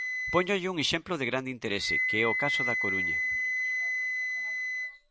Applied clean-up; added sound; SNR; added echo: none; Wind instrument, woodwind instrument; -1 dB; none.